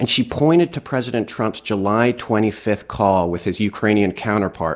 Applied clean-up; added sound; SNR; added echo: none; none; none; none.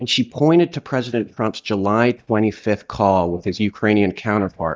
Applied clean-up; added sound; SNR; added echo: neural mask model DeepFilterNet 3.